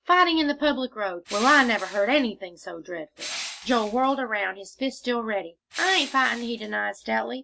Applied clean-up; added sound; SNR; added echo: none; Crushing; 14 dB; none.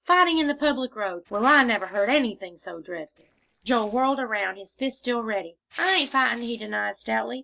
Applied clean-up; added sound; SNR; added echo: neural separator model SepFormer DNS4.